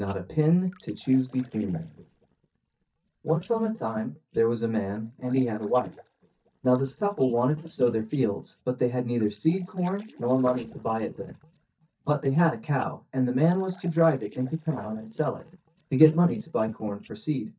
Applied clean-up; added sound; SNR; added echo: neural mask model DeepFilterNet 3.